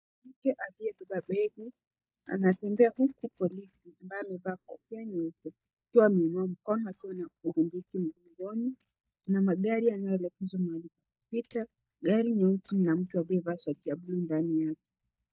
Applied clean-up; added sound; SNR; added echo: neural mask model DeepFilterNet 3.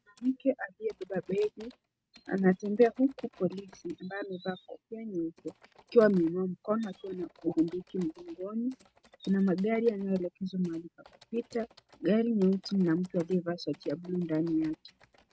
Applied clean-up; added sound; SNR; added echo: neural mask model RNNoise.